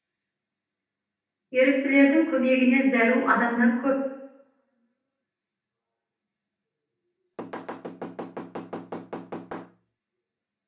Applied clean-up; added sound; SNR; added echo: none; Knock / Wood; 11 dB; reverberation time 0.9 s.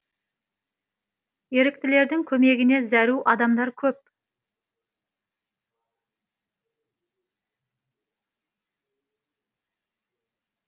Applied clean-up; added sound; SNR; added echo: none; none; none; none.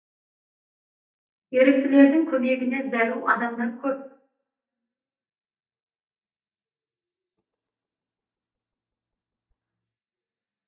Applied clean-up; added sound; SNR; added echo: neural mask model DeepFilterNet 3.